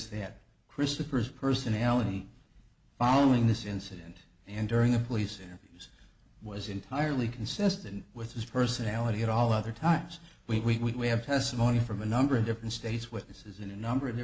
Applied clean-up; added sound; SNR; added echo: none; none; none; none.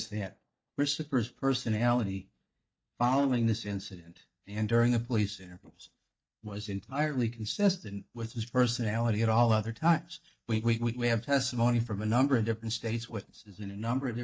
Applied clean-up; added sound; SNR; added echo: neural mask model DeepFilterNet 3.